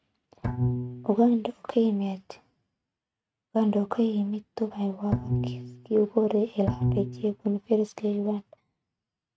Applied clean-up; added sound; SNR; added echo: neural mask model RNNoise.